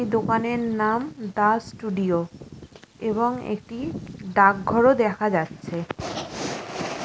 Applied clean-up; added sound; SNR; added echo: none; Bird vocalization, bird call, bird song; 15 dB; none.